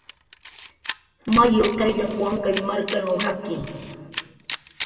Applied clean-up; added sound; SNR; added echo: none; Camera; 13 dB; reverberation time 2.1 s.